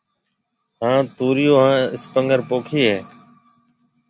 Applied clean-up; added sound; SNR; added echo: none; none; none; none.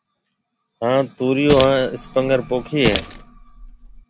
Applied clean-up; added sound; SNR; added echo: none; Keys jangling; 8 dB; none.